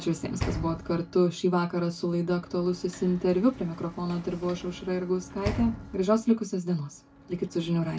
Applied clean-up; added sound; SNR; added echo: none; Sliding door / Slam; 12 dB; reverberation time 0.2 s.